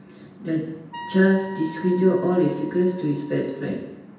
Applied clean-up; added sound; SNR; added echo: none; Wind instrument, woodwind instrument; 17 dB; reverberation time 0.9 s.